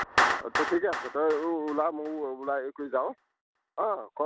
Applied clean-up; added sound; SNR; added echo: none; Clapping; 3 dB; none.